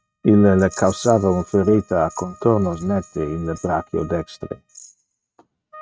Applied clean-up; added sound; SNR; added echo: neural mask model RNNoise.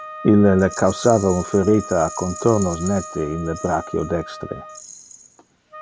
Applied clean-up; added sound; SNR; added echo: none; Wind instrument, woodwind instrument + Rattle; 14 dB; none.